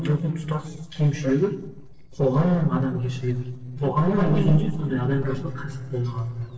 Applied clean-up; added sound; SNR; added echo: neural separator model SepFormer DNS4.